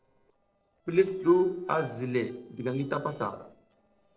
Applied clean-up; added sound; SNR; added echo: neural separator model SepFormer DNS4.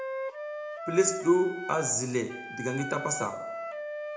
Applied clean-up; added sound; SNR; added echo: none; Wind instrument, woodwind instrument; 8 dB; reverberation time 0.6 s.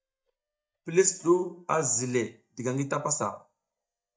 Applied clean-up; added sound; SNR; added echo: neural mask model DeepFilterNet 3.